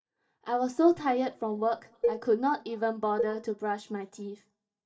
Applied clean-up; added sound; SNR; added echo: neural mask model DeepFilterNet 3.